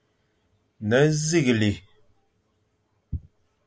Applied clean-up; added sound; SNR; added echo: none; none; none; none.